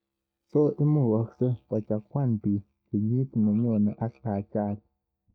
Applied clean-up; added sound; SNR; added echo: neural mask model DeepFilterNet 3.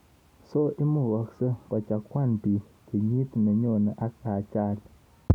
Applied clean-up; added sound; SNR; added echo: none; none; none; none.